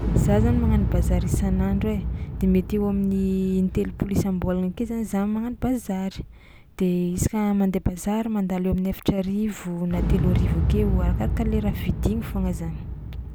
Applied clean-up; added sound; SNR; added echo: none; Explosion; 3 dB; none.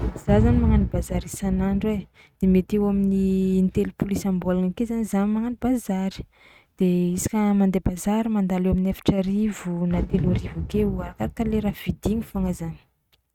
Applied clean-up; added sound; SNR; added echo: neural mask model RNNoise.